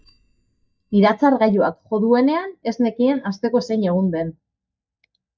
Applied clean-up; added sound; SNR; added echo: neural mask model DeepFilterNet 3.